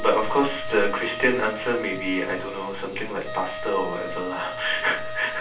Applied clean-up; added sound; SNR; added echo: none; Wind instrument, woodwind instrument; 10 dB; reverberation time 0.3 s.